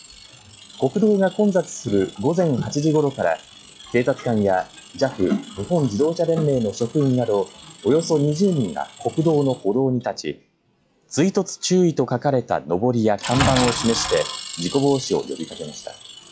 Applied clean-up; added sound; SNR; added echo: classical method log-MMSE.